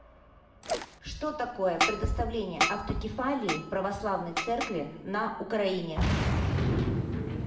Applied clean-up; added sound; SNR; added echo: none; Boom; 0 dB; reverberation time 0.7 s.